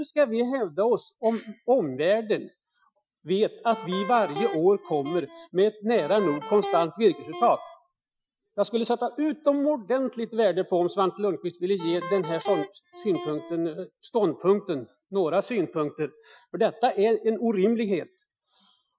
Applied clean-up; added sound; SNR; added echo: classical method Wiener filter.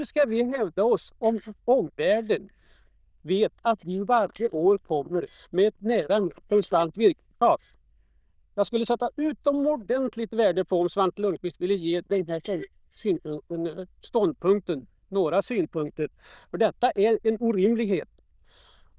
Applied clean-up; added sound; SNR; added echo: neural diffusion model UNIVERSE++.